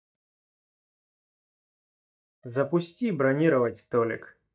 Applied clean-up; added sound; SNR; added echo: neural mask model DeepFilterNet 3.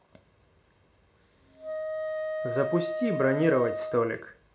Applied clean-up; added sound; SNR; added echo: none; Wind instrument, woodwind instrument; 4 dB; reverberation time 0.2 s.